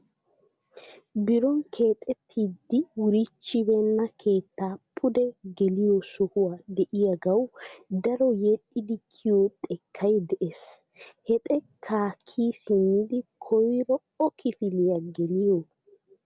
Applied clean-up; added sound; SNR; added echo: none; none; none; none.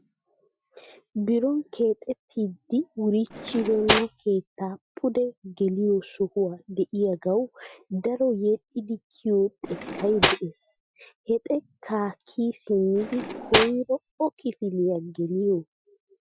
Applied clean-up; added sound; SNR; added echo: classical method Wiener filter.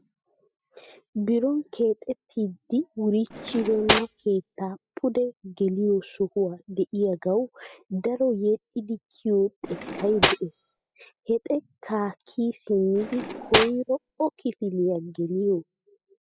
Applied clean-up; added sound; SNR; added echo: classical method spectral subtraction.